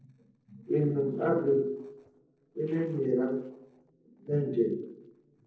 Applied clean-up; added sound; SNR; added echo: neural separator model SepFormer DNS4.